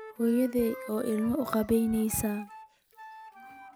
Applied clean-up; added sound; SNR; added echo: none; Wind instrument, woodwind instrument; 16 dB; none.